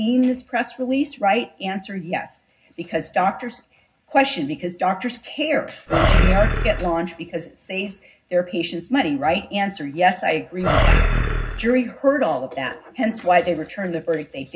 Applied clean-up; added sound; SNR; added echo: none; Animal; -5 dB; reverberation time 0.4 s.